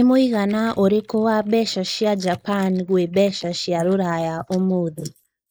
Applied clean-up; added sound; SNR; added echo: neural mask model Resemble Enhance denoiser.